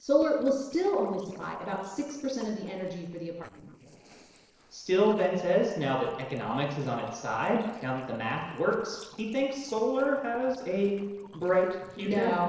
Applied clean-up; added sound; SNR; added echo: neural separator model SepFormer DNS4.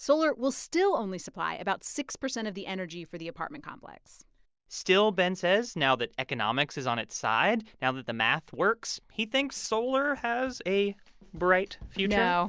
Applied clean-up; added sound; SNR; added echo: none; none; none; none.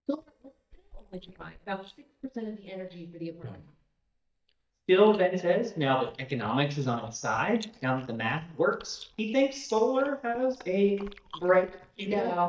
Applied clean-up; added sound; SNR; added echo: neural mask model DeepFilterNet 3.